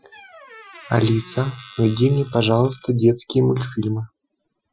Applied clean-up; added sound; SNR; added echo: classical method Wiener filter.